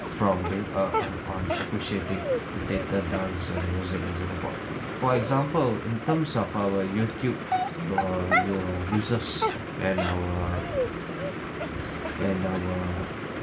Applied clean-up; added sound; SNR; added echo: none; Dog; 7 dB; none.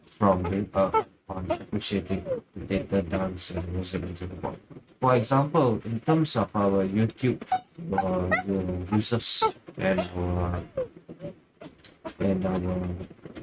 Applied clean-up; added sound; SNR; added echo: neural mask model RNNoise.